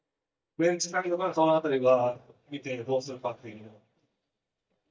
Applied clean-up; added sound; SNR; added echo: neural mask model DeepFilterNet 3.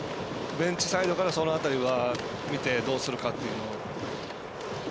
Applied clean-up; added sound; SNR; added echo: none; none; none; none.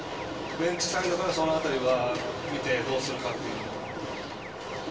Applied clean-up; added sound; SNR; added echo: none; Alarm; 20 dB; reverberation time 2.5 s.